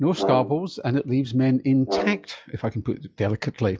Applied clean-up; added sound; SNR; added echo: classical method log-MMSE.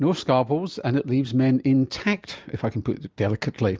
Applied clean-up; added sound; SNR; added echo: none; none; none; none.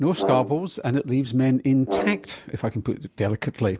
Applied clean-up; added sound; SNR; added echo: none; Brass instrument; 8 dB; none.